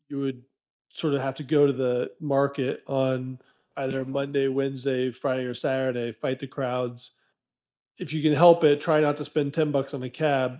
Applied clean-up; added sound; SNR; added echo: neural mask model DeepFilterNet 3.